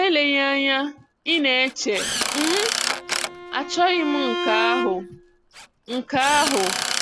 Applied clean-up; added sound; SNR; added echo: none; Drill + Bowed string instrument; 4 dB; none.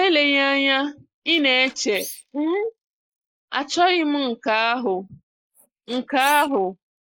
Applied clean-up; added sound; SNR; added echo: neural mask model Resemble Enhance denoiser.